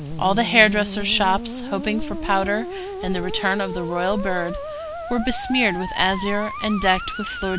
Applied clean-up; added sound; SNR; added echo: none; Musical instrument; 9 dB; none.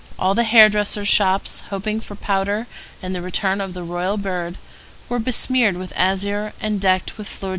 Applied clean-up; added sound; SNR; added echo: none; none; none; none.